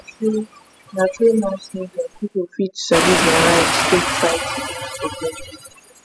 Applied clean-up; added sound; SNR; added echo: classical method spectral subtraction.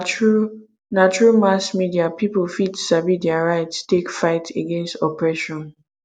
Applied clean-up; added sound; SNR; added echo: none; none; none; none.